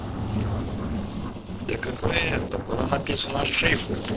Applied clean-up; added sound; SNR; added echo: neural separator model SepFormer DNS4.